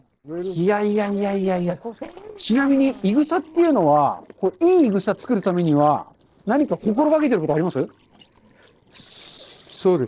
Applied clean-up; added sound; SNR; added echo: neural separator model SepFormer DNS4.